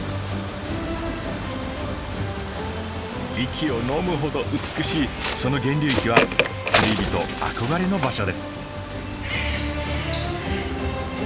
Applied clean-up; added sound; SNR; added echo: none; Bird; 5 dB; none.